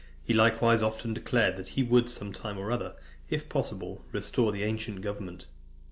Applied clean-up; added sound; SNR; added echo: none; Motor vehicle (road) / Engine; 17 dB; none.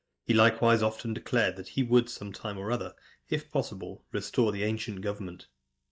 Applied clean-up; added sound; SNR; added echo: neural mask model DeepFilterNet 3.